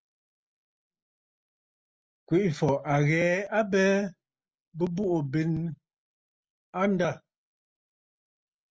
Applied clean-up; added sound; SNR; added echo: none; none; none; none.